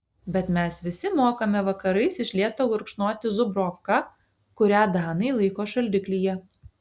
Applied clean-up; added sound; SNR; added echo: none; none; none; none.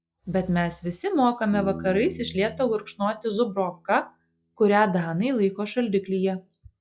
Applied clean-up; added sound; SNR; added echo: classical method log-MMSE.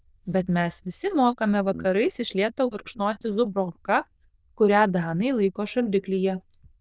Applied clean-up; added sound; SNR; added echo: neural diffusion model UNIVERSE++.